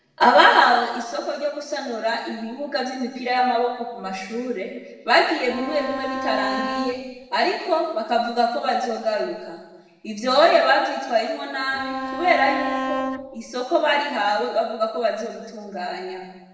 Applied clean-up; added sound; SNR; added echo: neural separator model SepFormer DNS4.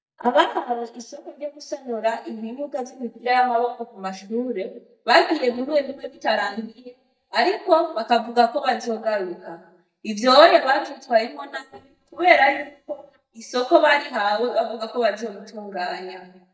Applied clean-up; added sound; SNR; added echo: neural mask model DeepFilterNet 3.